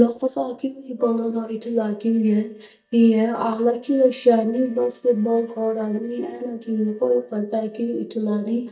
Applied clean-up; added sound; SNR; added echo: neural mask model DeepFilterNet 3.